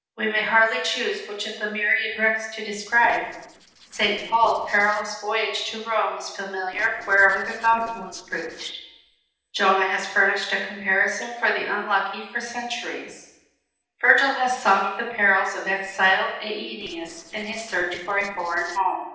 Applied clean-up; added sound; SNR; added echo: neural separator model SepFormer DNS4.